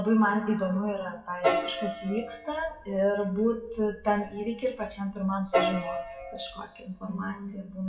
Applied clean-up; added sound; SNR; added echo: classical method WPE with log-MMSE.